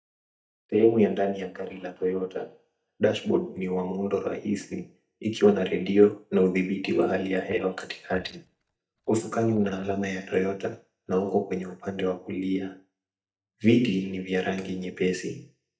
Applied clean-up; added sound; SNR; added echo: neural mask model DeepFilterNet 3.